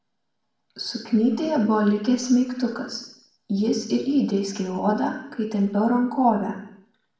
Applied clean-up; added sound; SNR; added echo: none; none; none; reverberation time 0.7 s.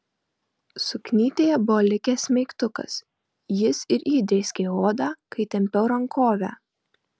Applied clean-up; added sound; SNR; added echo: none; none; none; none.